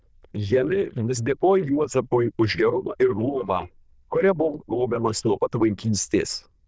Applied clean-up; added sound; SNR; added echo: neural diffusion model UNIVERSE++.